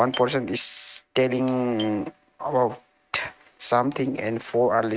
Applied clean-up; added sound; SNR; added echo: neural mask model RNNoise.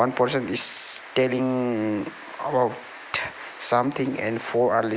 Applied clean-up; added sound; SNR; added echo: none; none; none; none.